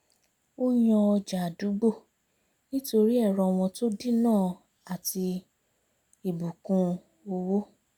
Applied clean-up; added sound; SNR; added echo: none; none; none; none.